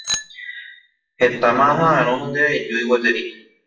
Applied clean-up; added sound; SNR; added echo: classical method WPE with log-MMSE.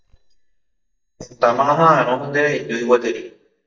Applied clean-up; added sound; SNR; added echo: neural mask model DeepFilterNet 3.